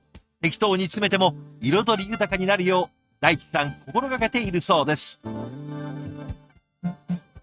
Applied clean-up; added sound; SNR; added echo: neural mask model RNNoise.